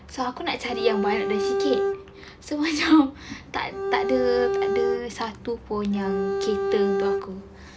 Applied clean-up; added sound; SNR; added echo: none; Bowed string instrument; 0 dB; none.